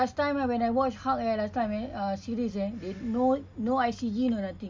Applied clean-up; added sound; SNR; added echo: none; none; none; none.